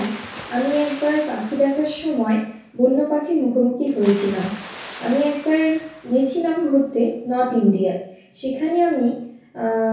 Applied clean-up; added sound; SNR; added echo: none; Water; 19 dB; reverberation time 0.6 s.